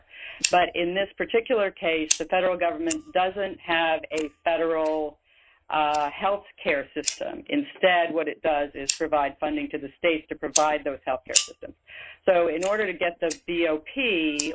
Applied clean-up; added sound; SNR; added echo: neural mask model RNNoise.